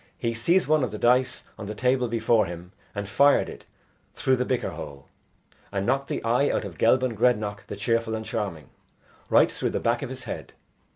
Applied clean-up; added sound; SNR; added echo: none; none; none; none.